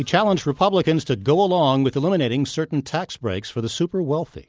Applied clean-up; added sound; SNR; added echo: none; none; none; none.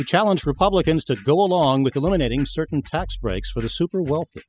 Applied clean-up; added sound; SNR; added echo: classical method spectral subtraction.